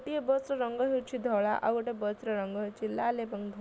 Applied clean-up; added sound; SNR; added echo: none; none; none; none.